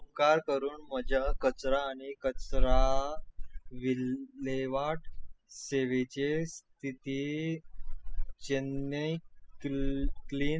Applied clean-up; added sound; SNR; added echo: classical method spectral subtraction.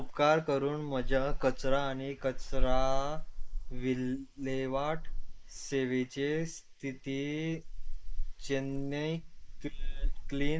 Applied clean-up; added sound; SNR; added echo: neural mask model Resemble Enhance denoiser.